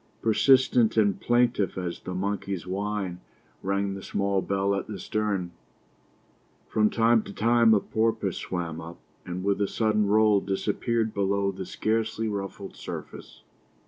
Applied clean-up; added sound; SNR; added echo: none; none; none; none.